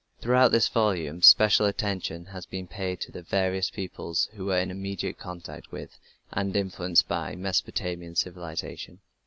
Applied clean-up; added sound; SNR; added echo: none; none; none; none.